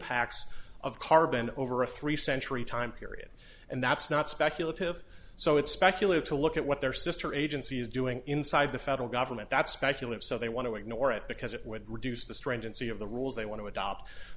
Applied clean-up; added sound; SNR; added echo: none; none; none; none.